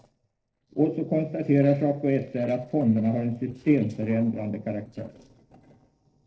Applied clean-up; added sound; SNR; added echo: neural separator model SepFormer DNS4.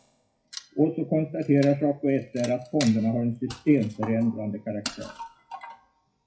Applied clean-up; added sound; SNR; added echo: classical method WPE with log-MMSE.